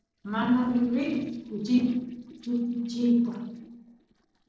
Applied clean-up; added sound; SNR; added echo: neural separator model SepFormer DNS4.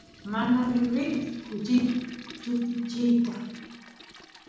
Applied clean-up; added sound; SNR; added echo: none; Toilet flush; 20 dB; reverberation time 0.9 s.